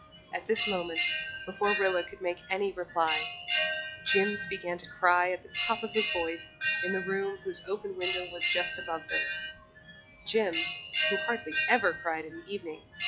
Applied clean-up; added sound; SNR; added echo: classical method log-MMSE.